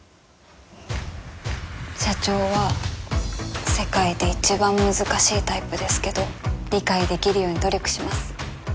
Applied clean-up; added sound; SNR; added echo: none; none; none; none.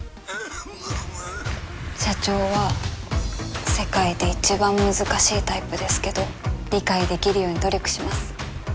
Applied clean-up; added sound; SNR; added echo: none; Drum kit + Cough; 14 dB; none.